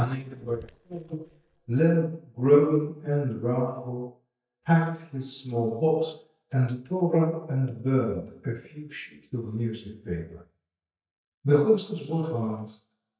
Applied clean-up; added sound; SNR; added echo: neural mask model DeepFilterNet 3.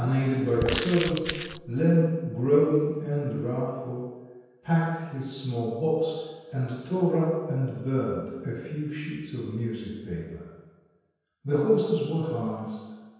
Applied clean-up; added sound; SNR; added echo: none; Crumpling, crinkling; 6 dB; reverberation time 1.2 s.